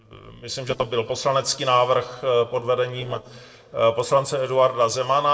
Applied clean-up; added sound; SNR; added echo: neural separator model SepFormer DNS4.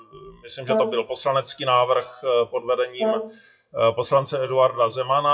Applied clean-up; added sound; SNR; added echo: classical method WPE with log-MMSE.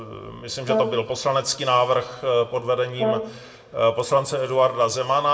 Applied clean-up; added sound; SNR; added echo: none; Brass instrument; 9 dB; reverberation time 1.3 s.